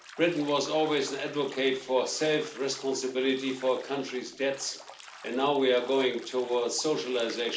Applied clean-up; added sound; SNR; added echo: none; Bathtub (filling or washing); 19 dB; reverberation time 0.4 s.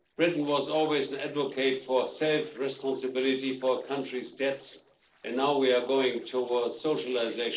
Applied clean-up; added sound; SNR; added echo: neural separator model SepFormer DNS4.